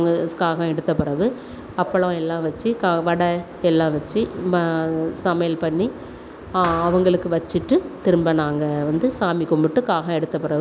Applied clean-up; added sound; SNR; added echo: none; Thump, thud; 15 dB; none.